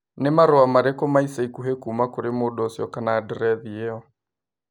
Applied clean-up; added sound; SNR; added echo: none; none; none; none.